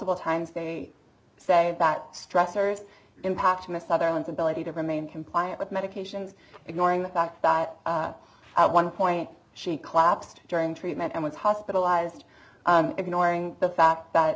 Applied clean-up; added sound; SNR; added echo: none; none; none; none.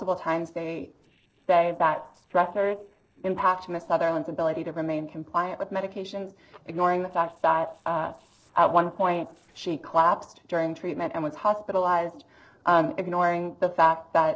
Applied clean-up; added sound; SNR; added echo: neural separator model SepFormer DNS4.